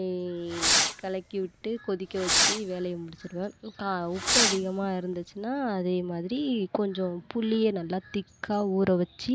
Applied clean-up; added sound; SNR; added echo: none; Fireworks; -1 dB; none.